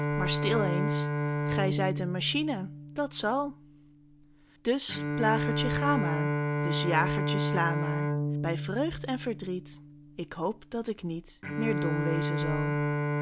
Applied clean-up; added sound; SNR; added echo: none; Bowed string instrument; -1 dB; none.